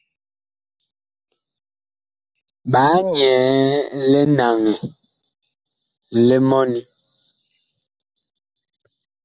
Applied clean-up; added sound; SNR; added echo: none; none; none; none.